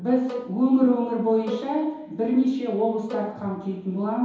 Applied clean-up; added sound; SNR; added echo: none; Bowed string instrument; 14 dB; reverberation time 2.2 s.